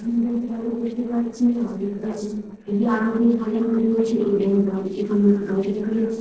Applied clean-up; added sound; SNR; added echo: neural separator model SepFormer DNS4.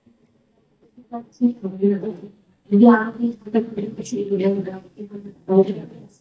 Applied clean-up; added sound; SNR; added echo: neural mask model DeepFilterNet 3.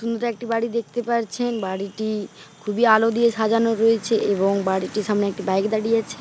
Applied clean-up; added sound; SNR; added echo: none; none; none; none.